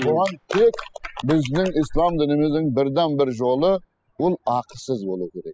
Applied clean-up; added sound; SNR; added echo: classical method spectral subtraction.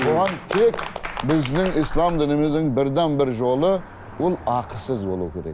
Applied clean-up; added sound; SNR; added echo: none; Cricket / Motor vehicle (road); 13 dB; none.